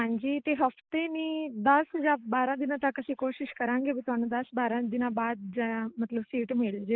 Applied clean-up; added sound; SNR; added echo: neural mask model Resemble Enhance denoiser.